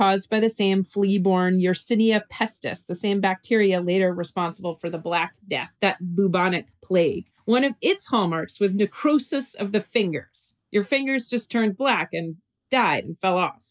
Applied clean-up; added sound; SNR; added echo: none; none; none; none.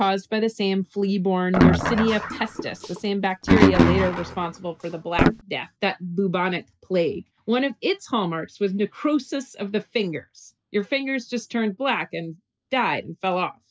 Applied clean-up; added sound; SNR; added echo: none; Guitar; -3 dB; none.